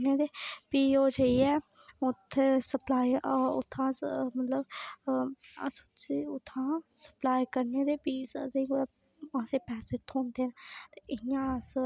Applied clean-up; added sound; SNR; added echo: none; none; none; none.